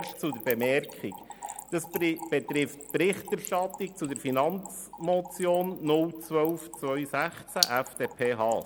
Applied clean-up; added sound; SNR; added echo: none; Trickle, dribble / Splash, splatter; 11 dB; none.